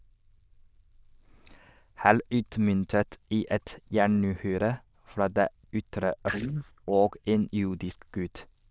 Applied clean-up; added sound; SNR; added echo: neural diffusion model UNIVERSE++.